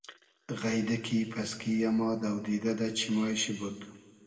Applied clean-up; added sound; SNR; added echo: none; none; none; reverberation time 1.5 s.